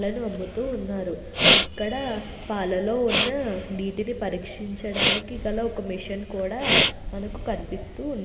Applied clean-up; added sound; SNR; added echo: none; Respiratory sounds; -3 dB; reverberation time 2.1 s.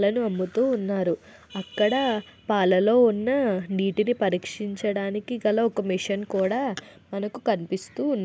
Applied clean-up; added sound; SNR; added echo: none; none; none; none.